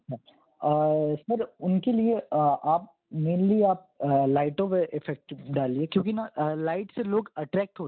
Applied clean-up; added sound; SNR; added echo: none; none; none; none.